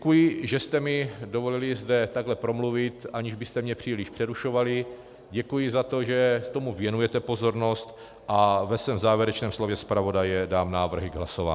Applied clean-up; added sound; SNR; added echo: none; none; none; none.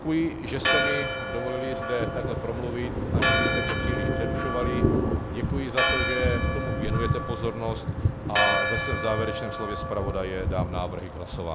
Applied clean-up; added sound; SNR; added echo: none; Thunder + Church bell; -4 dB; none.